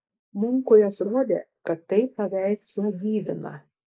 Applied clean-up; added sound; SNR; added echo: neural mask model Resemble Enhance denoiser.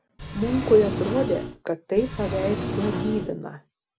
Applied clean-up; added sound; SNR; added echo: none; Engine; 4 dB; none.